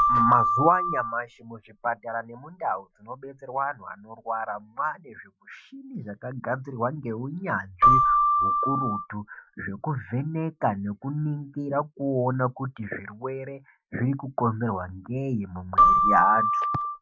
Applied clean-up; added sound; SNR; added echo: classical method Wiener filter.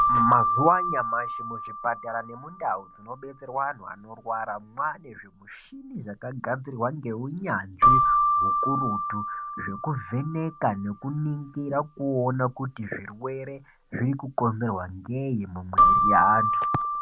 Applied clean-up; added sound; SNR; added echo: none; Keyboard (musical); -2 dB; none.